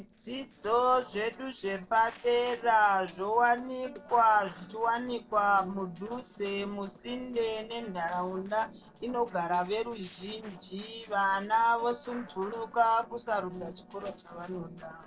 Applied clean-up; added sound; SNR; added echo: neural separator model SepFormer DNS4.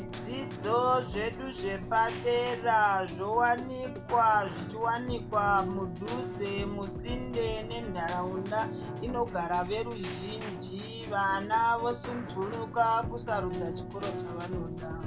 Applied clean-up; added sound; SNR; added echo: none; Keyboard (musical); 7 dB; none.